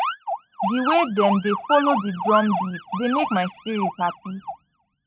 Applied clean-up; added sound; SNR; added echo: neural mask model RNNoise.